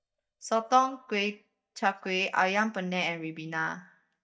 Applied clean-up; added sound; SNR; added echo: neural mask model DeepFilterNet 3.